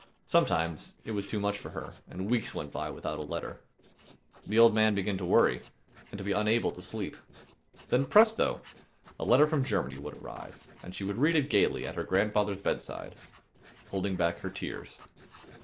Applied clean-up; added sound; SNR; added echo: neural separator model SepFormer DNS4.